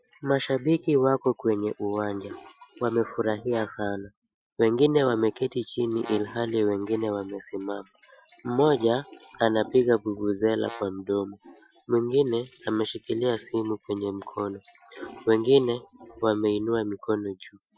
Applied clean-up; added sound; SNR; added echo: classical method Wiener filter.